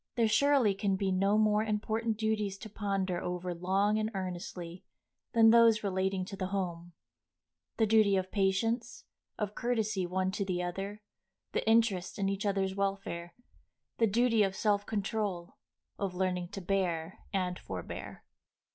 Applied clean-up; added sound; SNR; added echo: none; none; none; none.